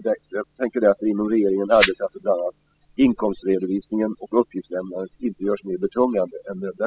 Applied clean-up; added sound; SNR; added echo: classical method spectral subtraction.